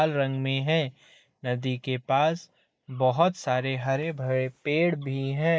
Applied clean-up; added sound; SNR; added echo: neural mask model Resemble Enhance denoiser.